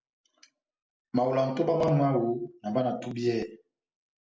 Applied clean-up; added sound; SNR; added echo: none; none; none; none.